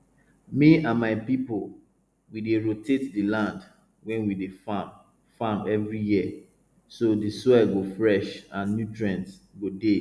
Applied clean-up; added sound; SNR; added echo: none; none; none; none.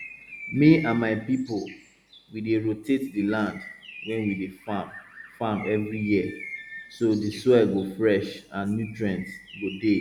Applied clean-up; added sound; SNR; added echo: none; Bird; 17 dB; none.